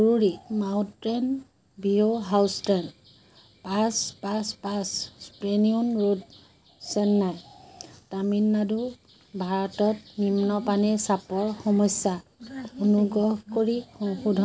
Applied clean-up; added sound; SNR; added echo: none; none; none; none.